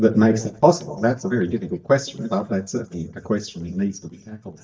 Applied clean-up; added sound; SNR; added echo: neural mask model DeepFilterNet 3.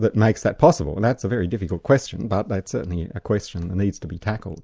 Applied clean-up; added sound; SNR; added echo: none; none; none; none.